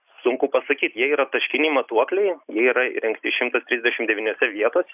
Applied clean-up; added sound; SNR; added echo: neural mask model Resemble Enhance denoiser.